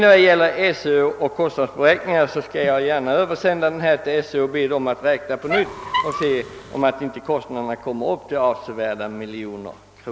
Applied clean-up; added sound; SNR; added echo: none; Squeak; 6 dB; none.